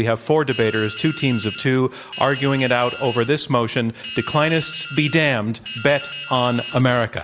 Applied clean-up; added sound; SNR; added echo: none; Drip; 13 dB; none.